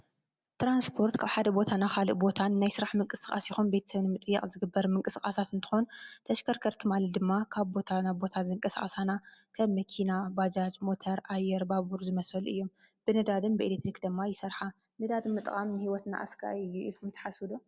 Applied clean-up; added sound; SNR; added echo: none; none; none; none.